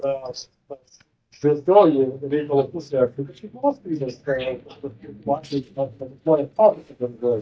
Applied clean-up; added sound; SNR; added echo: neural mask model DeepFilterNet 3.